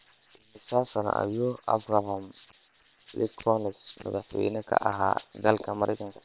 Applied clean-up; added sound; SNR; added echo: neural separator model SepFormer WHAM!.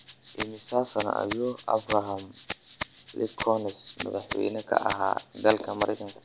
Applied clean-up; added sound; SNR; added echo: none; Rattle (instrument); 11 dB; none.